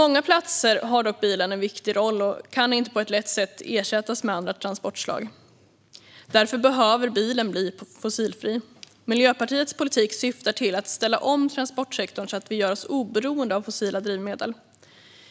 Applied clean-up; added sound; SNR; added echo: none; none; none; none.